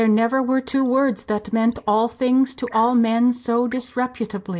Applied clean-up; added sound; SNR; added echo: neural mask model Resemble Enhance denoiser.